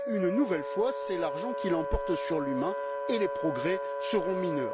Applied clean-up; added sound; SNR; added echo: none; Wind instrument, woodwind instrument; 3 dB; none.